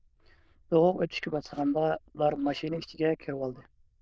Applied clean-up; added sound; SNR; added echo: neural diffusion model UNIVERSE++.